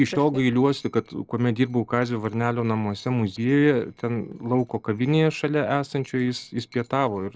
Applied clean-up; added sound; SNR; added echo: neural separator model SepFormer DNS4.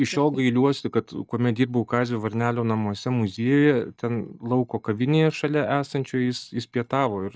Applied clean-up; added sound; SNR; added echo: neural mask model DeepFilterNet 3.